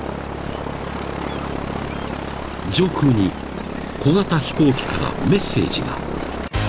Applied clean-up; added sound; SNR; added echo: none; none; none; none.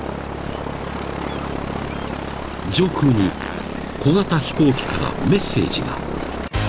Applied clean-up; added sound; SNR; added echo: none; Fart; 18 dB; none.